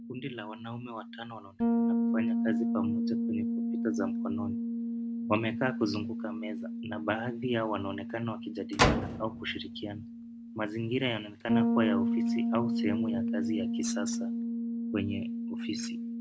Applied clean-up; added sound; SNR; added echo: none; Slam + Bass guitar; -4 dB; none.